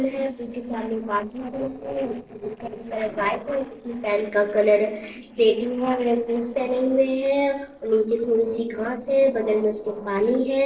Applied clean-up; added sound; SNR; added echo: neural separator model SepFormer DNS4.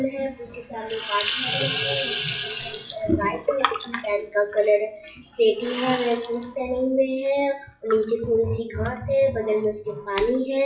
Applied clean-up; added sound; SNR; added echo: classical method WPE with log-MMSE.